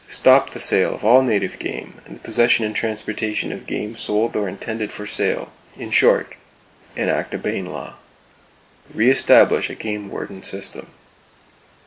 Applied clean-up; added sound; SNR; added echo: none; none; none; none.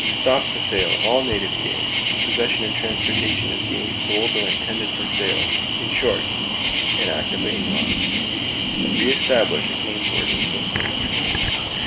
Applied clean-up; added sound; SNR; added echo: none; Cricket; -5 dB; none.